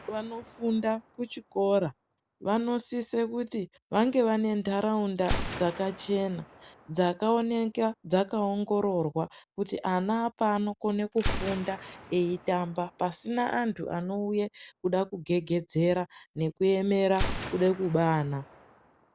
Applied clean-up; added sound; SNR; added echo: none; Gunshot, gunfire; 12 dB; none.